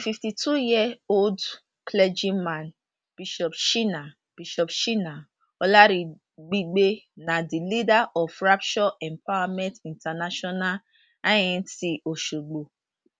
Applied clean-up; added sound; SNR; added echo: none; none; none; none.